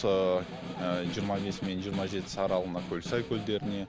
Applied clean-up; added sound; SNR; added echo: none; Snare drum; 9 dB; none.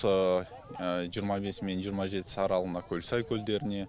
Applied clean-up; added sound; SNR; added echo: none; none; none; none.